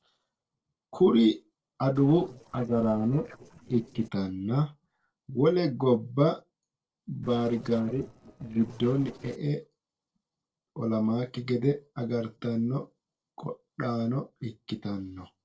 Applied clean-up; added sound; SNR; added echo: neural separator model SepFormer DNS4.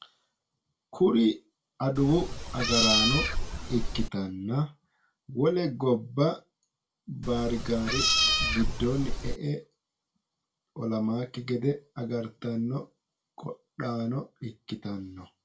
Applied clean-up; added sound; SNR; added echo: none; Meow; -2 dB; reverberation time 0.2 s.